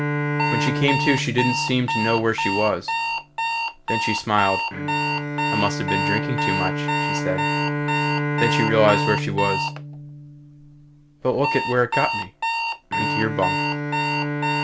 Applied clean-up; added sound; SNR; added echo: none; Bowed string instrument + Alarm; -1 dB; none.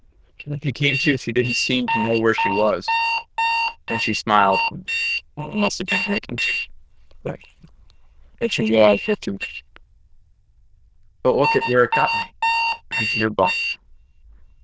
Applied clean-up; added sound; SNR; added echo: neural diffusion model UNIVERSE++.